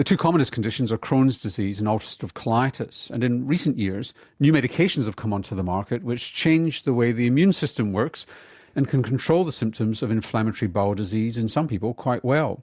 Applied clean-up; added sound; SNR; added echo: none; none; none; none.